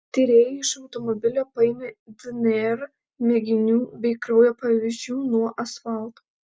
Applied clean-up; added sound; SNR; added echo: none; none; none; none.